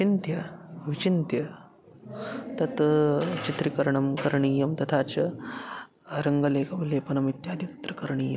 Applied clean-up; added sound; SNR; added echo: none; none; none; none.